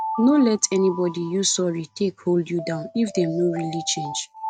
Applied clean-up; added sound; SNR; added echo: neural mask model RNNoise.